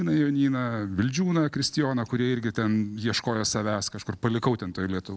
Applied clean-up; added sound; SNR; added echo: none; none; none; none.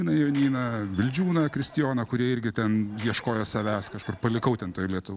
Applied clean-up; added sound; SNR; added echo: none; Door / Chime; 13 dB; none.